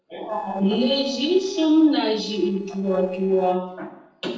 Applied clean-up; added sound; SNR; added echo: neural separator model SepFormer DNS4.